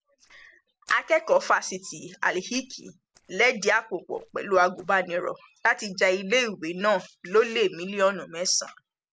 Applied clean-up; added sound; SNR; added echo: neural separator model SepFormer DNS4.